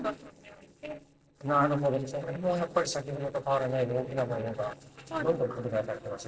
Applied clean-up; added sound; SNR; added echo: neural separator model SepFormer DNS4.